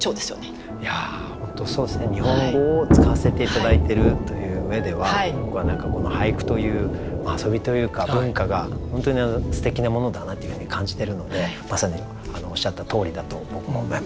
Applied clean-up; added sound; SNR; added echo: none; Thunder / Rain; 1 dB; none.